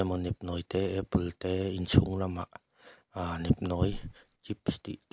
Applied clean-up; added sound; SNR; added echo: none; Whoosh, swoosh, swish; 12 dB; none.